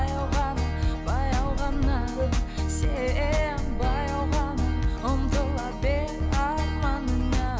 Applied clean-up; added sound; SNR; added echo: none; Wind instrument, woodwind instrument; 12 dB; none.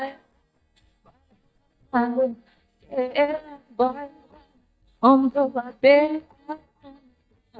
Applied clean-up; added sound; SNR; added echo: neural mask model DeepFilterNet 3.